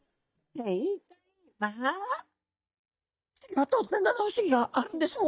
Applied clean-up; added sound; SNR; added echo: neural mask model DeepFilterNet 3.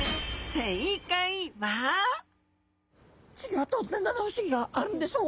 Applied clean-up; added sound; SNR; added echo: none; none; none; none.